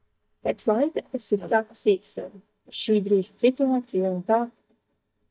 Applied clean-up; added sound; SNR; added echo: neural mask model DeepFilterNet 3.